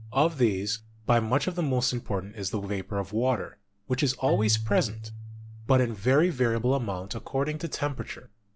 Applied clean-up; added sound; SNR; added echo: none; Keyboard (musical); 13 dB; none.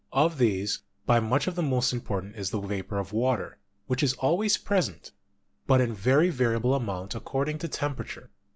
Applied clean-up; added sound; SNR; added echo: none; none; none; none.